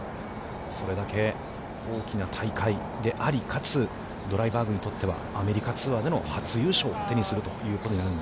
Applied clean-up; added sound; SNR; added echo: none; none; none; none.